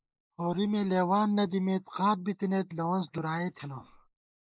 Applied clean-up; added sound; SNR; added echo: neural mask model Resemble Enhance denoiser.